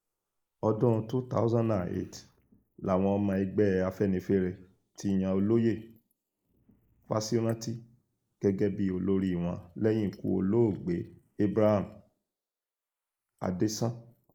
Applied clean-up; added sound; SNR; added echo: neural mask model Resemble Enhance denoiser.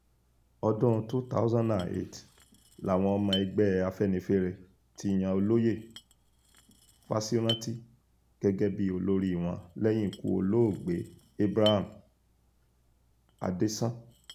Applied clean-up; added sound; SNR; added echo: none; Chink, clink; 17 dB; none.